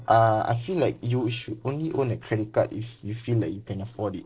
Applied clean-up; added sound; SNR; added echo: neural separator model SepFormer DNS4.